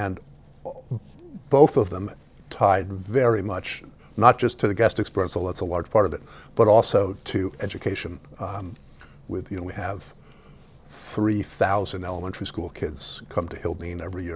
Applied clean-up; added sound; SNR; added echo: none; none; none; none.